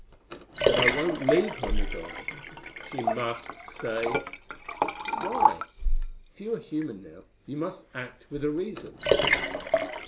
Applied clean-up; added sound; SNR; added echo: none; Liquid; -5 dB; none.